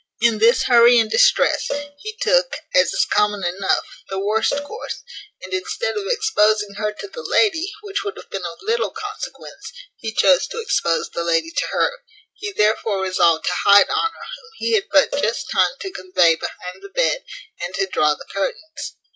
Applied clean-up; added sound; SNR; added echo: none; Cowbell; 13 dB; none.